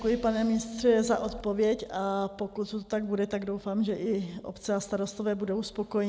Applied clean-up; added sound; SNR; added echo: none; none; none; none.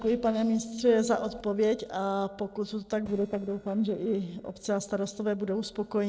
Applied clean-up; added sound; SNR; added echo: neural separator model SepFormer DNS4.